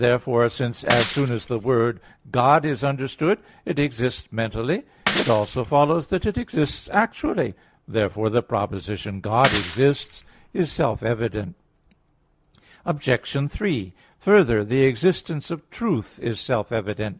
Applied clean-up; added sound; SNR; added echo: none; Shatter / Crushing; 4 dB; none.